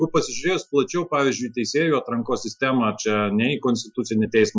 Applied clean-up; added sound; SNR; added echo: classical method Wiener filter.